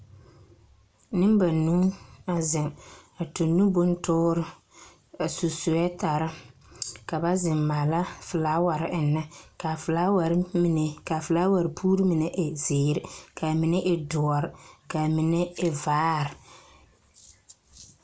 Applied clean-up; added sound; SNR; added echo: none; none; none; none.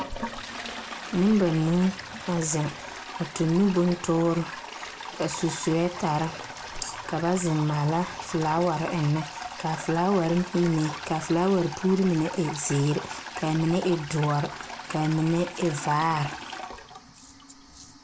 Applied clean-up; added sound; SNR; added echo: none; Toilet flush; 11 dB; none.